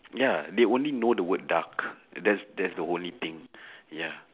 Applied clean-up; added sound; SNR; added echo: none; none; none; none.